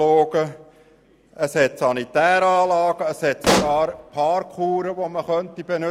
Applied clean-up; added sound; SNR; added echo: none; Explosion; 3 dB; none.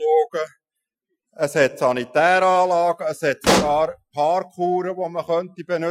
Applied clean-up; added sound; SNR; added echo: classical method Wiener filter.